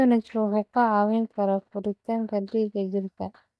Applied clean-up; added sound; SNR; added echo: neural mask model DeepFilterNet 3.